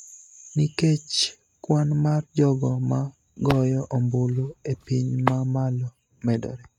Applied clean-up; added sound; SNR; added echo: neural mask model RNNoise.